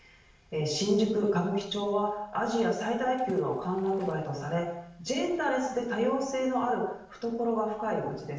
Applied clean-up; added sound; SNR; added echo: none; Water / Splash, splatter; 19 dB; reverberation time 0.7 s.